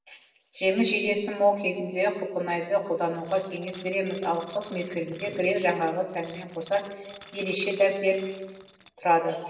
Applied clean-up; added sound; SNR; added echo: neural separator model SepFormer DNS4.